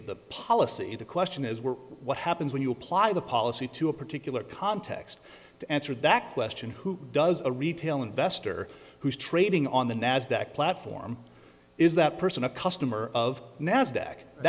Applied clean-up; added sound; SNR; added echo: none; none; none; none.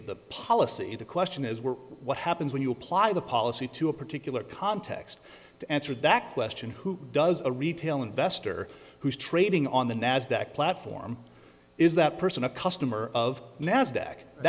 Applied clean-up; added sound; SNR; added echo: none; Hi-hat; 18 dB; none.